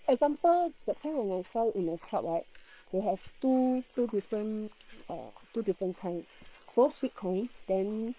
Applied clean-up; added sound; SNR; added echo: neural separator model SepFormer WHAM!.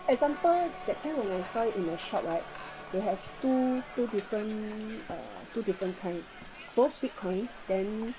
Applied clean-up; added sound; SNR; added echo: none; Cricket + Crowd; 13 dB; none.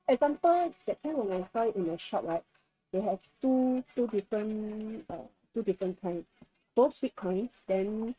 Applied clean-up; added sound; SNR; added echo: neural mask model RNNoise.